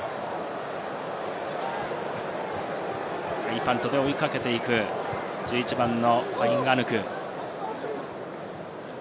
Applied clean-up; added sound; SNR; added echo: none; none; none; none.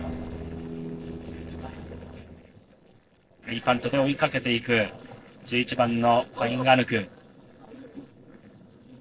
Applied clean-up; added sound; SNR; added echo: neural separator model SepFormer DNS4.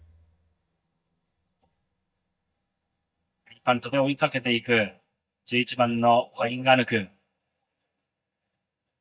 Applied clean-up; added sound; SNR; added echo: neural mask model DeepFilterNet 3.